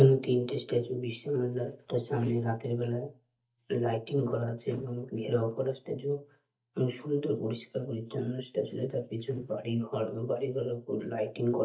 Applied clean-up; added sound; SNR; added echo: neural mask model DeepFilterNet 3.